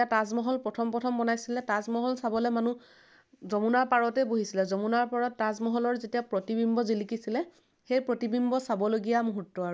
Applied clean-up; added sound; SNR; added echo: none; none; none; none.